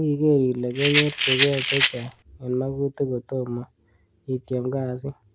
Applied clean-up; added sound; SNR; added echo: none; Rattle; -2 dB; none.